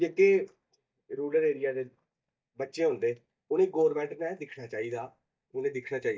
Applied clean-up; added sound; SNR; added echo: neural mask model DeepFilterNet 3.